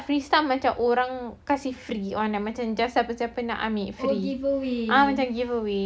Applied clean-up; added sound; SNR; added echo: none; none; none; none.